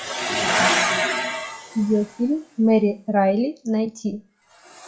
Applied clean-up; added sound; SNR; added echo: classical method WPE with log-MMSE.